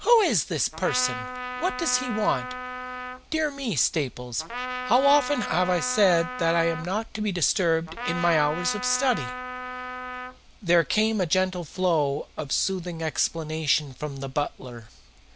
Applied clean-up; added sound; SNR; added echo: none; Trumpet; 8 dB; none.